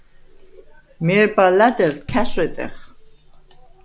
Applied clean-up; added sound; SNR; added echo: none; Fire; 10 dB; none.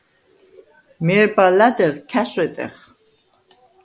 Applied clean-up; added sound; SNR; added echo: none; none; none; none.